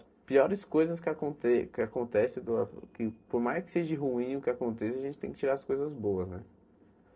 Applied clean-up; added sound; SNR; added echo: neural separator model SepFormer DNS4.